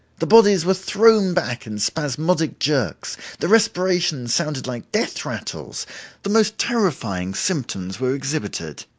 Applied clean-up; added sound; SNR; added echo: none; none; none; none.